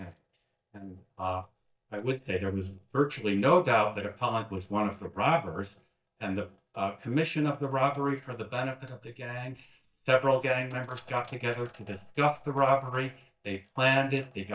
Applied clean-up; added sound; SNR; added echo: neural mask model DeepFilterNet 3.